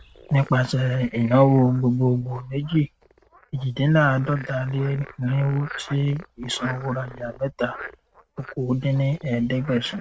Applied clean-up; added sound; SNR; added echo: neural mask model RNNoise.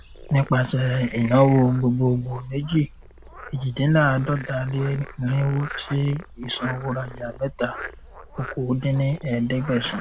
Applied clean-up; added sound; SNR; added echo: none; Frog; 16 dB; none.